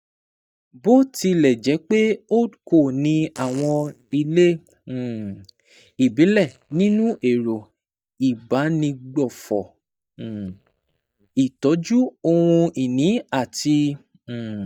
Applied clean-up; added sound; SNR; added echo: neural mask model DeepFilterNet 3.